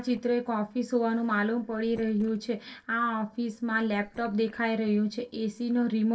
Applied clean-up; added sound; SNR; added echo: neural separator model SepFormer DNS4.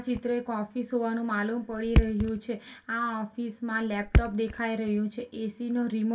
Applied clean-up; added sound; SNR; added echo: none; Thump, thud; 2 dB; reverberation time 0.2 s.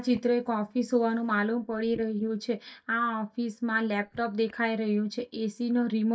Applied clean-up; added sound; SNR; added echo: neural mask model DeepFilterNet 3.